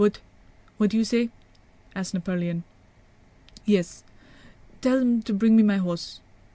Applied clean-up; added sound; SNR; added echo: none; none; none; none.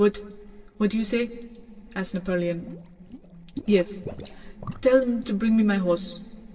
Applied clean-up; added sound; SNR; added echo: neural separator model SepFormer DNS4.